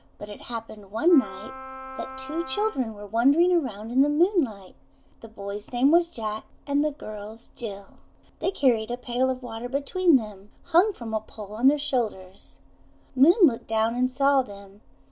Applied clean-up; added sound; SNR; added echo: none; Wind instrument, woodwind instrument; 13 dB; none.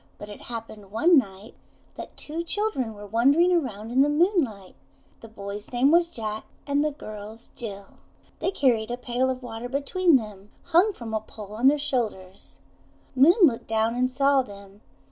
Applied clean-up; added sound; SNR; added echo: none; none; none; none.